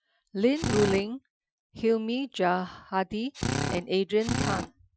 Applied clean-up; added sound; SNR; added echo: classical method Wiener filter.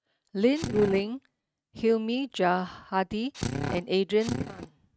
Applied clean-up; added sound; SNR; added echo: neural mask model RNNoise.